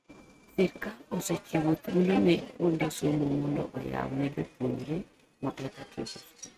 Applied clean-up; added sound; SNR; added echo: neural mask model RNNoise.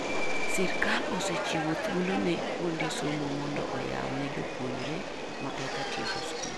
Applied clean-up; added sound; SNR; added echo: none; Subway, metro, underground; 1 dB; none.